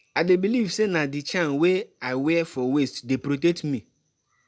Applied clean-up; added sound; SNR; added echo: none; none; none; none.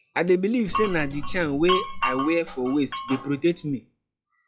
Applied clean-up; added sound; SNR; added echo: classical method log-MMSE.